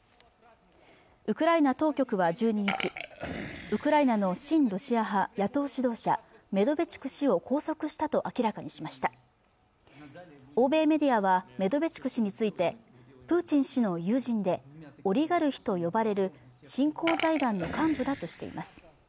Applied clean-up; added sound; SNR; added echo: none; Burping, eructation; 10 dB; none.